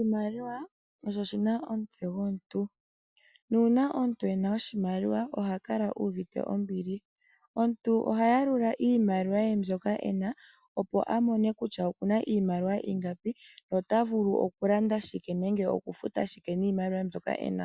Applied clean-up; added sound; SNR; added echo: none; none; none; none.